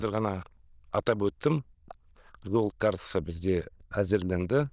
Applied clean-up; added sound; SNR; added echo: neural diffusion model UNIVERSE++.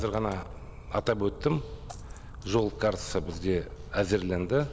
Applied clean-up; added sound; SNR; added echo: none; Splash, splatter; 12 dB; none.